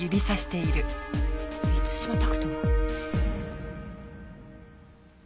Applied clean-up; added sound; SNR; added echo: none; none; none; none.